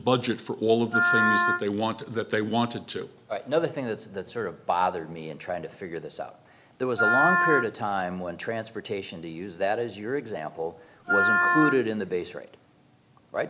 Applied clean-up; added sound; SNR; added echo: none; Wind instrument, woodwind instrument; -3 dB; none.